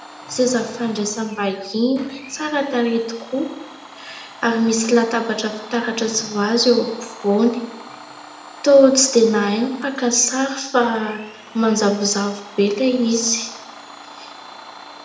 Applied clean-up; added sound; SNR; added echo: none; Domestic sounds, home sounds; 19 dB; reverberation time 0.7 s.